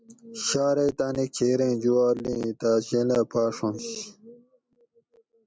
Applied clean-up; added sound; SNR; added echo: none; none; none; none.